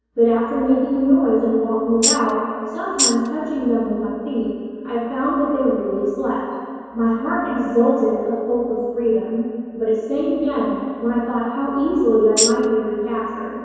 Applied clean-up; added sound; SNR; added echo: none; Tambourine; -1 dB; reverberation time 2.2 s.